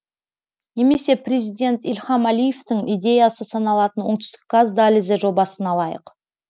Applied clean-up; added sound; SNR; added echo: none; none; none; none.